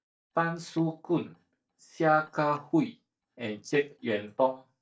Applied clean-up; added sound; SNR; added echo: neural mask model DeepFilterNet 3.